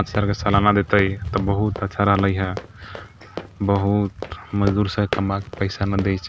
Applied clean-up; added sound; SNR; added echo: none; Run; 15 dB; none.